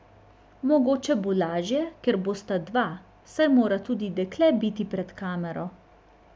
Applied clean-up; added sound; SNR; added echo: none; none; none; none.